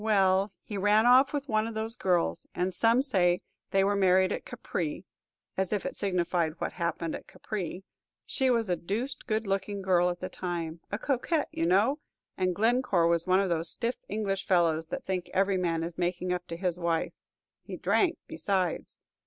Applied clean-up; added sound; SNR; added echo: none; none; none; none.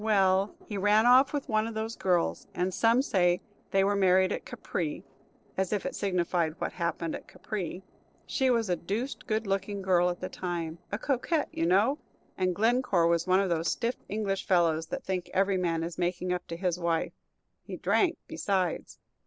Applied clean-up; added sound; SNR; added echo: neural separator model SepFormer DNS4.